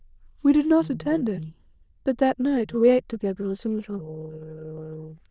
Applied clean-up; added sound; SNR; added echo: neural diffusion model UNIVERSE++.